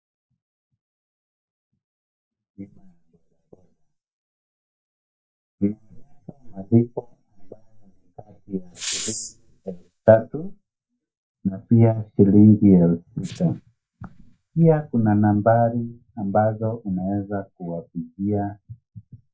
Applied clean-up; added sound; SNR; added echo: neural mask model DeepFilterNet 3.